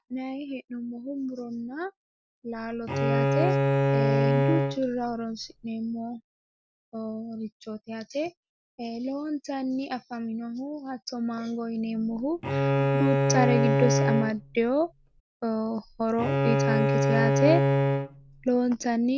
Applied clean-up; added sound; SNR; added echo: none; Bowed string instrument; -5 dB; none.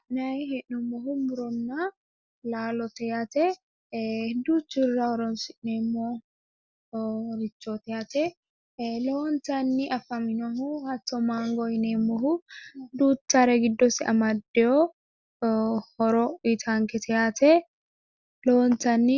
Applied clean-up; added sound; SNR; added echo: none; none; none; none.